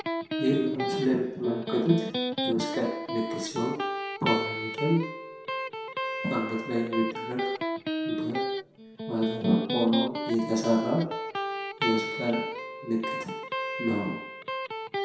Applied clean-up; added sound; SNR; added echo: none; Electric guitar; 3 dB; reverberation time 0.7 s.